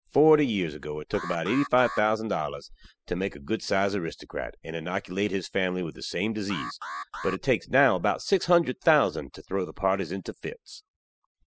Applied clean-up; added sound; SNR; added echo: classical method spectral subtraction.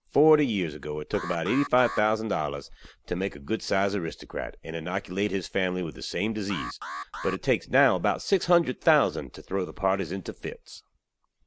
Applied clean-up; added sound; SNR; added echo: none; Alarm; 12 dB; none.